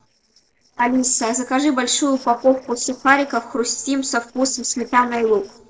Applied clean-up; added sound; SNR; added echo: neural separator model SepFormer DNS4.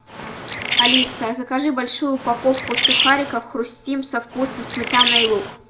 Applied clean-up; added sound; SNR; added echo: none; Bird; 0 dB; reverberation time 0.3 s.